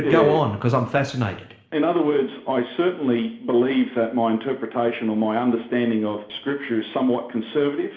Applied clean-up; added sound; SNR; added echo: none; none; none; reverberation time 0.6 s.